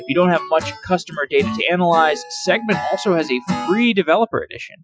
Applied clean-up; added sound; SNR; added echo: classical method Wiener filter.